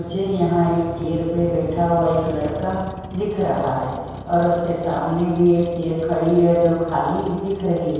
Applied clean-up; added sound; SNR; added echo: none; Motor vehicle (road); 14 dB; reverberation time 1.2 s.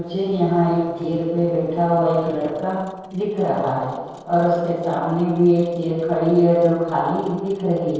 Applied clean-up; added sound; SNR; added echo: neural separator model SepFormer DNS4.